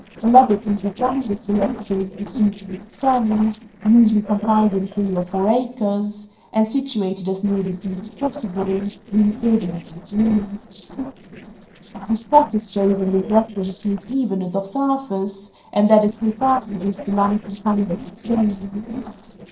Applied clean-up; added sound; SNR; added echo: neural separator model SepFormer DNS4.